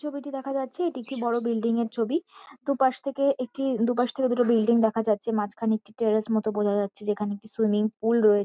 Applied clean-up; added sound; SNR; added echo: none; none; none; none.